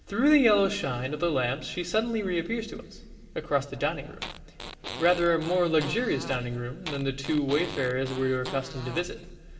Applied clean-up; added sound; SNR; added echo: none; Fart; 13 dB; reverberation time 2.9 s.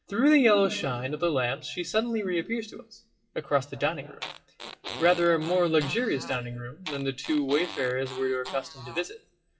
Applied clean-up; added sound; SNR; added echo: classical method WPE with log-MMSE.